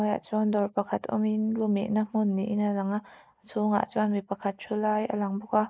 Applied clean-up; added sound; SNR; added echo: neural mask model Resemble Enhance denoiser.